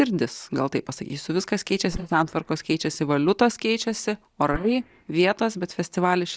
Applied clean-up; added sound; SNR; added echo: neural mask model DeepFilterNet 3.